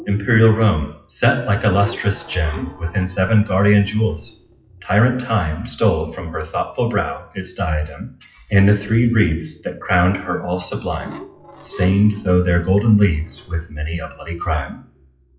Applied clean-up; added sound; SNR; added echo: classical method WPE with log-MMSE.